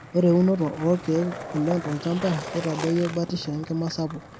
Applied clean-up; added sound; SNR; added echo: none; Skateboard; 12 dB; none.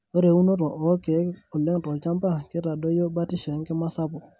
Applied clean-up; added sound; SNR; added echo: none; none; none; none.